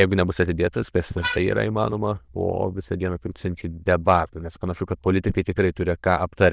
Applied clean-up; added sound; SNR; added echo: neural diffusion model UNIVERSE++.